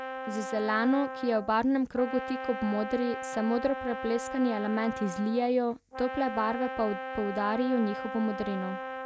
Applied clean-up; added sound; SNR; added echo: none; Brass instrument; 8 dB; none.